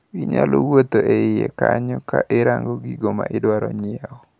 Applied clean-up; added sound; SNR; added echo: none; none; none; none.